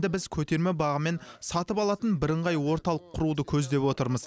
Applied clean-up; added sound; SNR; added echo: none; none; none; none.